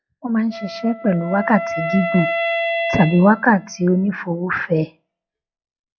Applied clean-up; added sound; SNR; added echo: classical method log-MMSE.